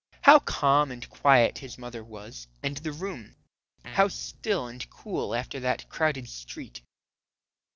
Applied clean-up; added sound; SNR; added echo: neural separator model SepFormer DNS4.